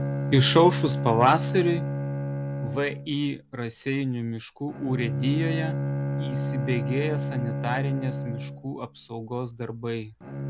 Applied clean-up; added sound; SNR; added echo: none; Bowed string instrument; 3 dB; none.